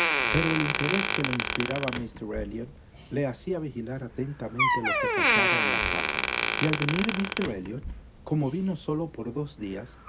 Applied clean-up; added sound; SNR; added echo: none; Door; -2 dB; none.